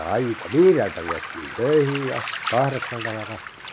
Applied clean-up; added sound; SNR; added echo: none; Waves, surf; 9 dB; none.